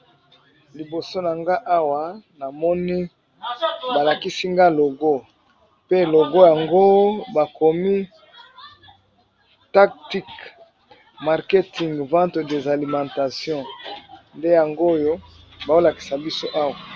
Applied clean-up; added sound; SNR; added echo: none; none; none; none.